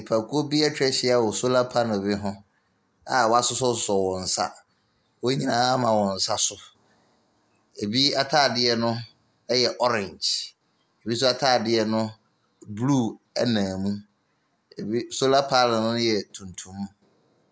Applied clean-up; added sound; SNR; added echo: none; none; none; none.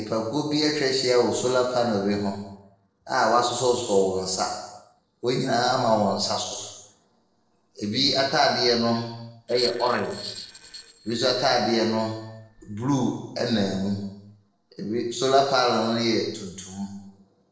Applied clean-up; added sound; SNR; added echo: neural separator model SepFormer DNS4.